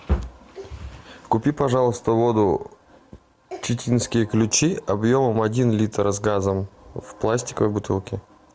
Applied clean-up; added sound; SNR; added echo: none; none; none; none.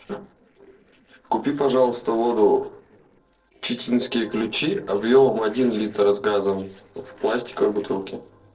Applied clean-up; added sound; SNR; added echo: neural separator model SepFormer DNS4.